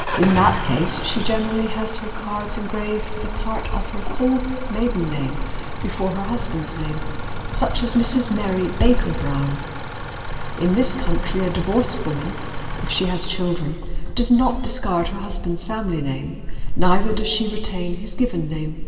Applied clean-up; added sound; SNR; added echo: none; Idling / Engine starting; 12 dB; reverberation time 2.2 s.